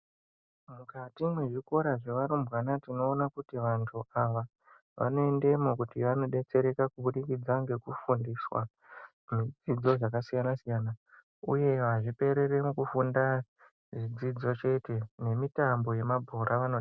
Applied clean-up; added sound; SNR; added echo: none; none; none; none.